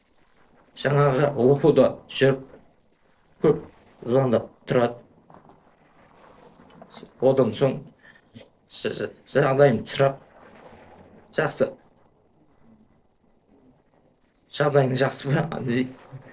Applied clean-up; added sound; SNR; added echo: neural separator model SepFormer DNS4.